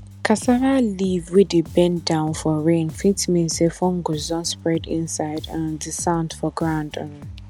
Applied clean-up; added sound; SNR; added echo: none; Bass guitar; 18 dB; none.